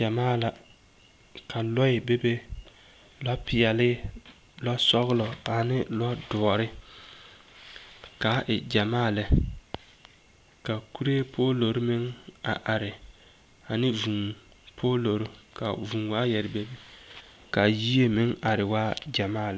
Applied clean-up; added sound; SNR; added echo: none; none; none; none.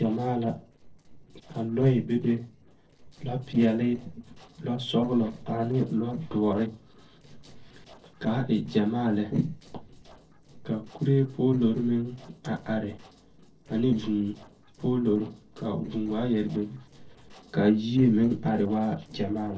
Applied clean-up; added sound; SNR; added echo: neural separator model SepFormer DNS4.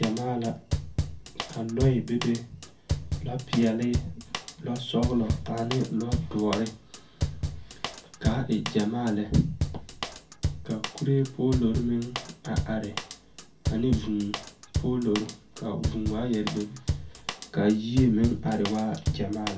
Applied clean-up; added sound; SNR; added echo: none; Drum / Drum kit; 5 dB; reverberation time 0.3 s.